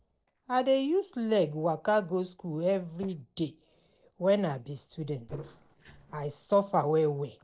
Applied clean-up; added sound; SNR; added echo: neural separator model SepFormer DNS4.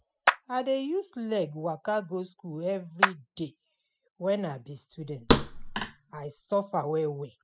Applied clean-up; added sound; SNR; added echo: classical method spectral subtraction.